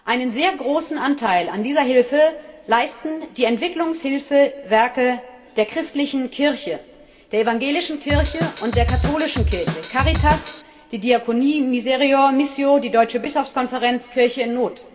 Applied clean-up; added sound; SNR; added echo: none; Drum kit; 2 dB; reverberation time 1.8 s.